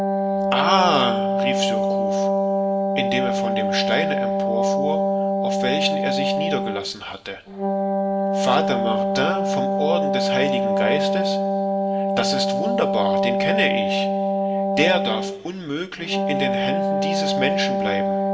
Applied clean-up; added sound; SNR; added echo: none; Wind instrument, woodwind instrument; -5 dB; reverberation time 1.5 s.